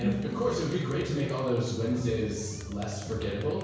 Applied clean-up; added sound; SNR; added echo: none; Crowd; 15 dB; reverberation time 1.0 s.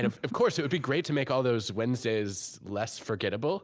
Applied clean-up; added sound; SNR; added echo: none; none; none; none.